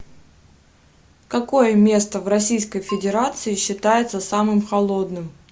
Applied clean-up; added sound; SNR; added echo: none; Keyboard (musical); 19 dB; none.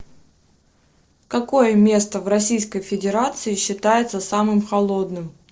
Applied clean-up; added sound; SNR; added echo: neural separator model SepFormer DNS4.